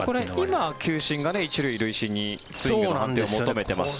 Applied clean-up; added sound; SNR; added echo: none; Bird vocalization, bird call, bird song + Chink, clink; 19 dB; none.